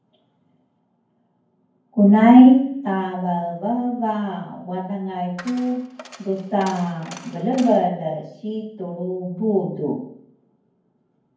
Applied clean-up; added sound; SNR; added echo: none; Coin (dropping); 20 dB; reverberation time 0.9 s.